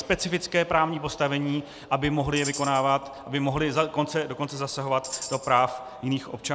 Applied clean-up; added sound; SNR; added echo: none; Tambourine; 13 dB; none.